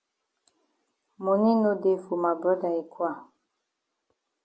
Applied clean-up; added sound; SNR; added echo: none; none; none; none.